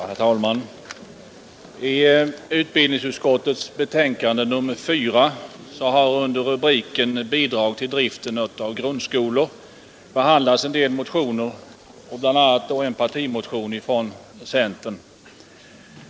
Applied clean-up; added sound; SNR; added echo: none; none; none; none.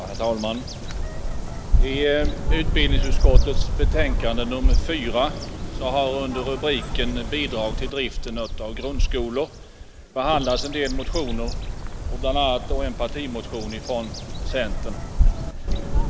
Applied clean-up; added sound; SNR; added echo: none; Bird vocalization, bird call, bird song; -5 dB; none.